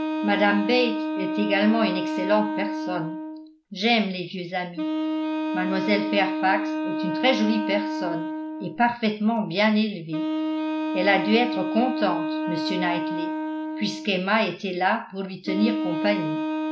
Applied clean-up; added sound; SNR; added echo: none; Wind instrument, woodwind instrument; 3 dB; none.